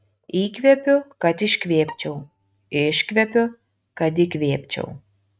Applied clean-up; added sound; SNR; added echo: neural mask model RNNoise.